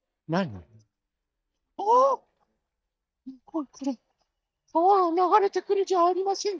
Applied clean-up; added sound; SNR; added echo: neural mask model DeepFilterNet 3.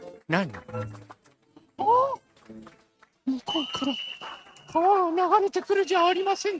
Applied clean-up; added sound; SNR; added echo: neural mask model RNNoise.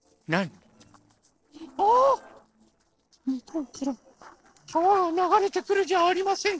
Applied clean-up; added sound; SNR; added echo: neural separator model SepFormer DNS4.